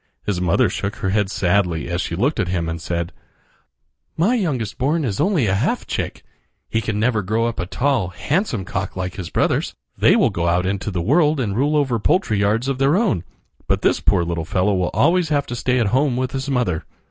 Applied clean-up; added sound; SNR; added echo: none; none; none; none.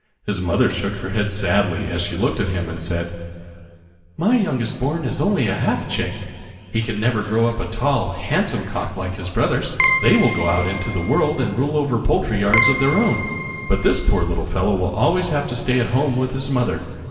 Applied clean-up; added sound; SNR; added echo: none; Keyboard (musical); 4 dB; reverberation time 2.2 s.